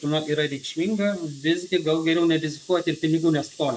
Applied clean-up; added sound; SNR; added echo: neural mask model Resemble Enhance denoiser.